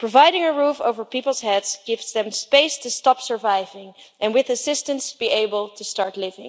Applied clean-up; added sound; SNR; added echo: none; none; none; none.